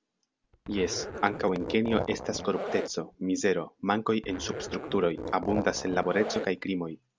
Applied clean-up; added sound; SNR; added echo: none; Zipper (clothing); 8 dB; none.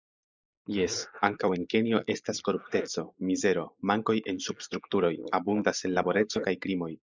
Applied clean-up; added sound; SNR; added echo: neural mask model Resemble Enhance denoiser.